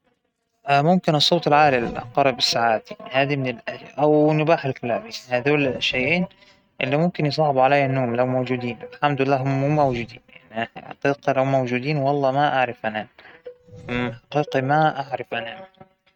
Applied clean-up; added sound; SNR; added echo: neural mask model RNNoise.